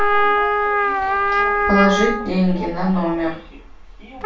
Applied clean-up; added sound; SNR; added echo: none; Trumpet; -1 dB; reverberation time 0.3 s.